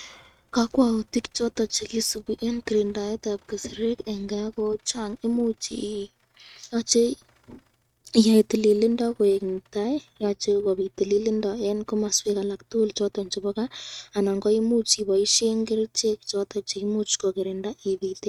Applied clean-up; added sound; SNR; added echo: neural mask model RNNoise.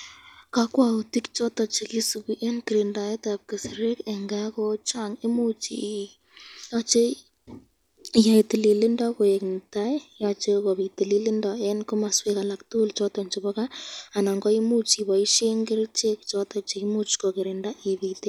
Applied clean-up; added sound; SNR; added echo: none; none; none; none.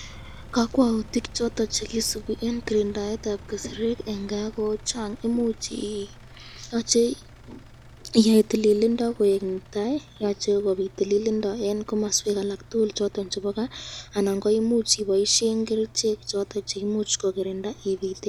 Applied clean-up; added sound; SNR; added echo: none; Engine; 20 dB; none.